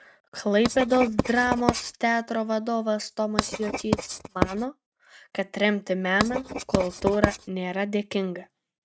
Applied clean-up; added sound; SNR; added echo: neural mask model RNNoise.